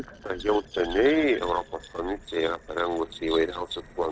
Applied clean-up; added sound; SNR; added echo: neural separator model SepFormer DNS4.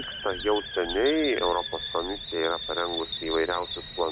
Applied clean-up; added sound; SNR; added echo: none; Hiss + Chirp, tweet; 3 dB; none.